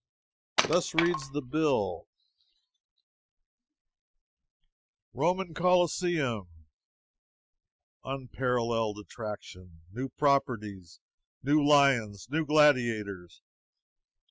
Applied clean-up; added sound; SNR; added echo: classical method Wiener filter.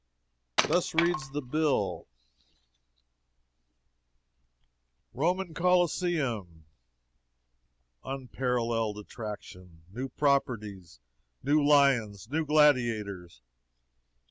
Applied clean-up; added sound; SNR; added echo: none; Wood; 4 dB; none.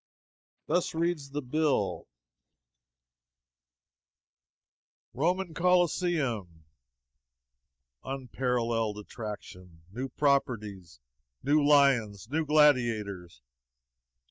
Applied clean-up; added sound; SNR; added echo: neural mask model DeepFilterNet 3.